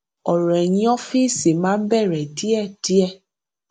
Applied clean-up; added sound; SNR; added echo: none; none; none; none.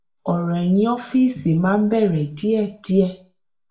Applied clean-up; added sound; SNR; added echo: none; none; none; reverberation time 0.4 s.